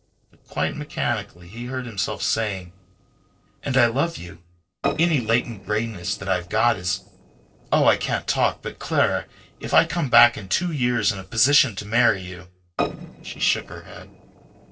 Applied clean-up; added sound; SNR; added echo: neural separator model SepFormer DNS4.